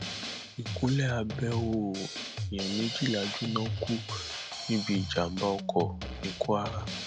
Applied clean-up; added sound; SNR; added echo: none; Drum kit; 5 dB; none.